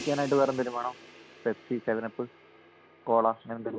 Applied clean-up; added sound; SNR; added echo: none; Crash cymbal; 18 dB; none.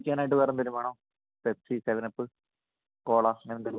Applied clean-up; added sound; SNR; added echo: none; none; none; none.